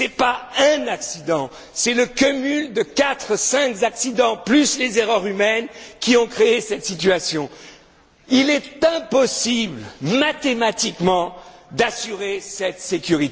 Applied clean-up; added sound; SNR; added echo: none; none; none; none.